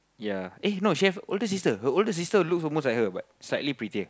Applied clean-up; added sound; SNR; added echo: none; none; none; none.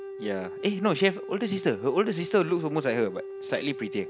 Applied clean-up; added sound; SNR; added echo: none; Wind instrument, woodwind instrument; 10 dB; none.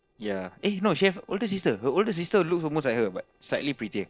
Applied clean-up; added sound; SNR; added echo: neural separator model SepFormer DNS4.